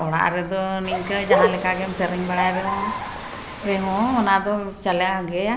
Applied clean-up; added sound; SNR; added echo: none; Bird; 3 dB; none.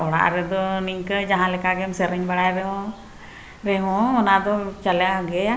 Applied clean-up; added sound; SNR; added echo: none; none; none; none.